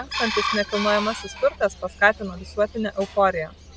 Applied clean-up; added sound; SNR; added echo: none; Chicken, rooster; 8 dB; none.